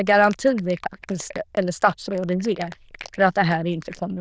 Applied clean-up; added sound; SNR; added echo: neural diffusion model UNIVERSE++.